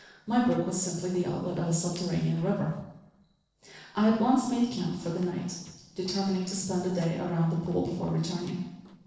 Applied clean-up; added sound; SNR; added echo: neural separator model SepFormer DNS4.